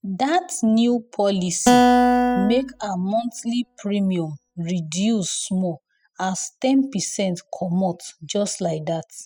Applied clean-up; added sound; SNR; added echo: classical method spectral subtraction.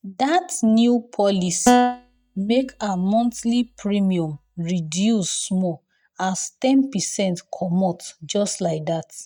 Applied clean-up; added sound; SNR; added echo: neural mask model DeepFilterNet 3.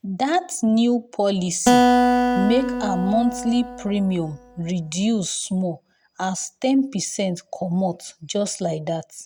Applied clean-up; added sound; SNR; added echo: none; Acoustic guitar; -1 dB; none.